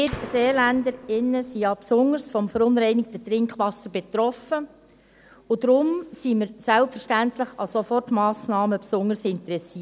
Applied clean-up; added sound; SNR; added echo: none; Gunshot, gunfire; 15 dB; none.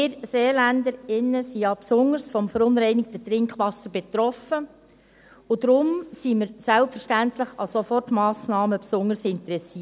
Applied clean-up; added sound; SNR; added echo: none; none; none; none.